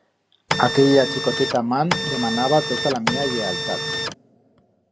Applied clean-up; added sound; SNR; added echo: none; Printer; 3 dB; reverberation time 1.2 s.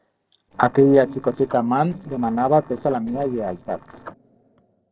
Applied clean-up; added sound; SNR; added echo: neural separator model SepFormer DNS4.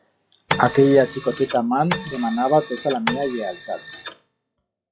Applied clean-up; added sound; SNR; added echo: classical method WPE with log-MMSE.